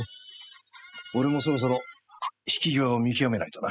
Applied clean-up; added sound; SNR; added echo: classical method spectral subtraction.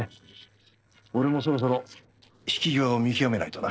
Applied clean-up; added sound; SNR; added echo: neural separator model SepFormer DNS4.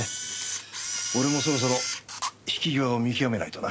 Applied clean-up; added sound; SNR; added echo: none; Camera; 5 dB; none.